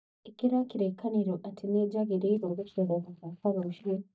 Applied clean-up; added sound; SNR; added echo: neural mask model DeepFilterNet 3.